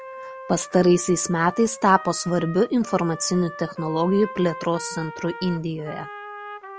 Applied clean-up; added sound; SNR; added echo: none; Trumpet; 14 dB; none.